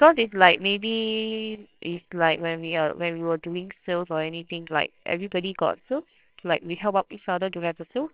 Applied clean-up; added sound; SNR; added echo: neural separator model SepFormer WHAMR!.